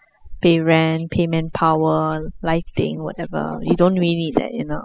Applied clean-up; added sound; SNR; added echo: classical method spectral subtraction.